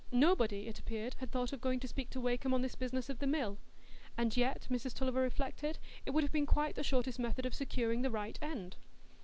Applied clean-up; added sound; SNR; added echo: none; none; none; none.